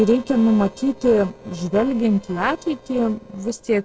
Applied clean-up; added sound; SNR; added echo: neural separator model SepFormer DNS4.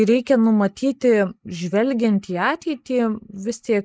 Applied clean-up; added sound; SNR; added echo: neural mask model Resemble Enhance denoiser.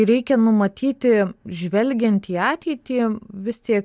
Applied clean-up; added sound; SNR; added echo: none; none; none; none.